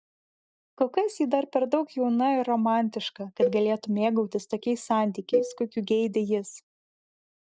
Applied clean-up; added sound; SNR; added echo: neural mask model DeepFilterNet 3.